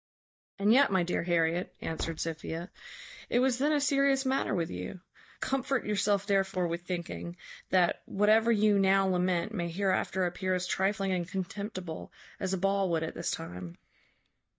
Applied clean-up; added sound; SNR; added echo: neural mask model DeepFilterNet 3.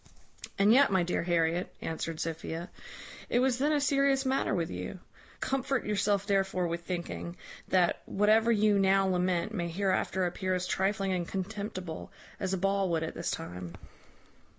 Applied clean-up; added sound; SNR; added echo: none; none; none; none.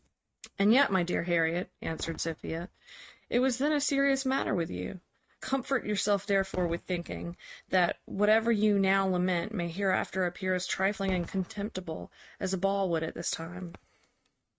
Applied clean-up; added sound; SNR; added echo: neural mask model RNNoise.